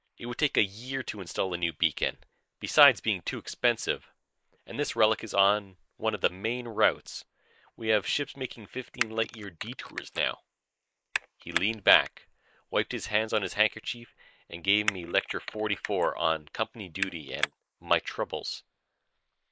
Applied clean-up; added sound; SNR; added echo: neural mask model Resemble Enhance denoiser.